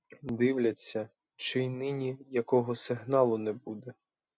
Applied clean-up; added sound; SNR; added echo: none; none; none; none.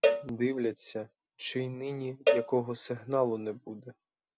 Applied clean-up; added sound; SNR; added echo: none; Cowbell; 0 dB; none.